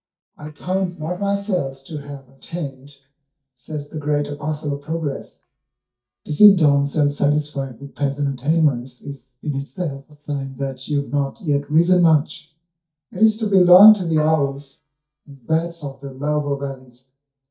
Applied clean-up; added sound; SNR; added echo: neural mask model DeepFilterNet 3.